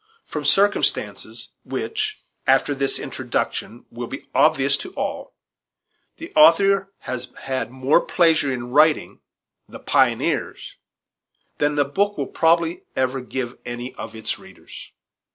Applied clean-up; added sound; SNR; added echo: none; none; none; none.